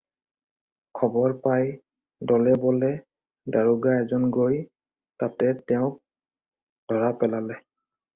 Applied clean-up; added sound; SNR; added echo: none; none; none; none.